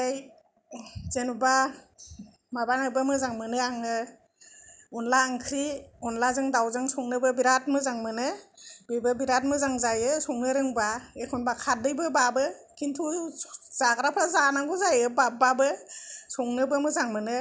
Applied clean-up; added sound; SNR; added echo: none; none; none; none.